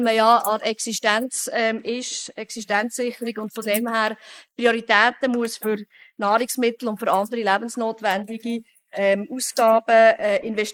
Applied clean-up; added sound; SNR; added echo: neural mask model Resemble Enhance denoiser.